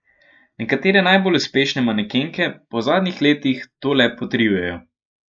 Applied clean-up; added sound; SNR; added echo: neural mask model Resemble Enhance denoiser.